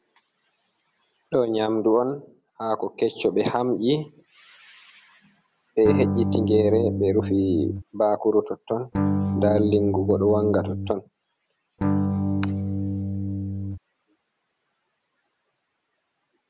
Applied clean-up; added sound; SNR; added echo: none; Electric guitar / Strum; -1 dB; none.